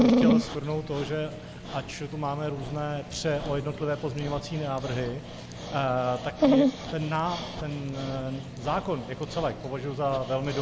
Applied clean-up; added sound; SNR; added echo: none; Dog; -1 dB; none.